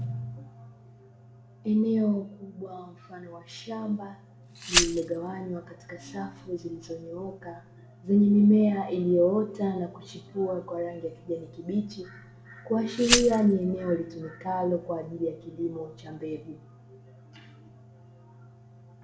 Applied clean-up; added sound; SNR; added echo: none; Glass; 2 dB; reverberation time 0.6 s.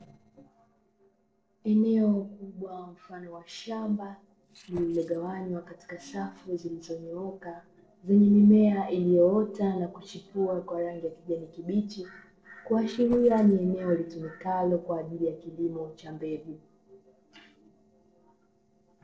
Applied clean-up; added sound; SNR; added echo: neural separator model SepFormer DNS4.